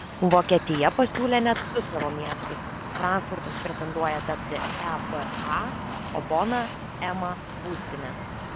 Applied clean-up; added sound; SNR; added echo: none; Walk, footsteps; 6 dB; none.